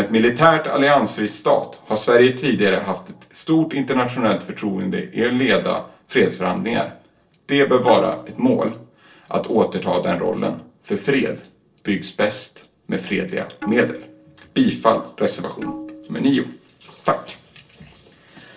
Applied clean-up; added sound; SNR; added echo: neural separator model SepFormer DNS4.